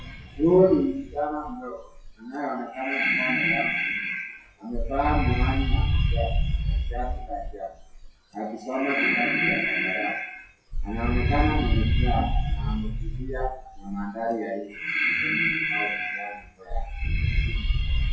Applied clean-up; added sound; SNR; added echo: classical method WPE with log-MMSE.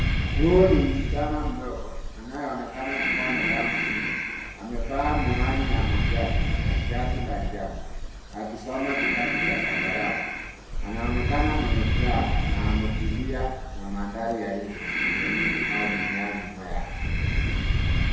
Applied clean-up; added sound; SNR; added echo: none; Breathing; -4 dB; reverberation time 1.0 s.